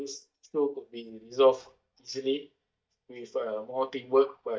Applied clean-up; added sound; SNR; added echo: neural mask model DeepFilterNet 3.